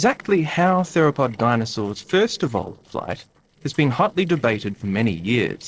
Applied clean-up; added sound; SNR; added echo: neural separator model SepFormer DNS4.